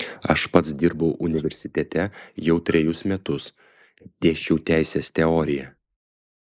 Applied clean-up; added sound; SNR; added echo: neural mask model Resemble Enhance denoiser.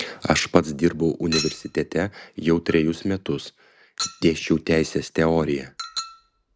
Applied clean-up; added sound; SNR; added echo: none; Chink, clink; 14 dB; none.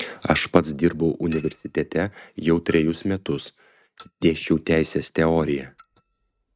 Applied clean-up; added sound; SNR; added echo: neural mask model RNNoise.